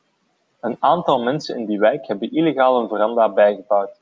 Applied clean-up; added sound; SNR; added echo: none; none; none; none.